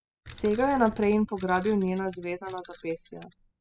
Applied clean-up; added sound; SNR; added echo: classical method spectral subtraction.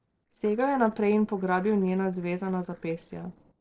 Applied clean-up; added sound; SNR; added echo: neural separator model SepFormer DNS4.